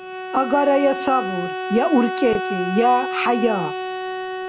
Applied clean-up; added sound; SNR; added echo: none; Bowed string instrument; 6 dB; none.